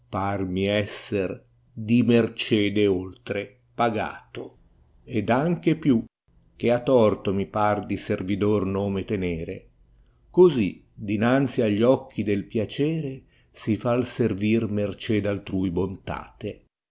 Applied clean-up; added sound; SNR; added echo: none; none; none; none.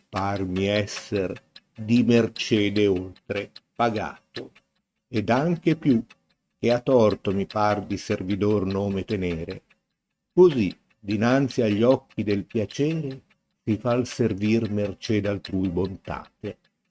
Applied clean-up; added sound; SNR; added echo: neural mask model RNNoise.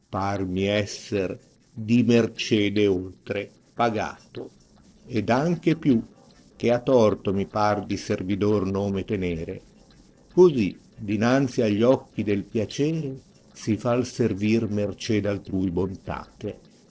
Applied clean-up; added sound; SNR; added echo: neural separator model SepFormer DNS4.